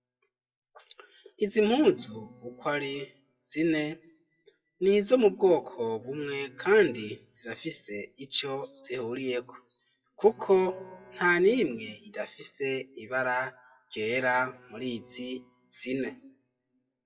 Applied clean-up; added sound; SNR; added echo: classical method WPE with log-MMSE.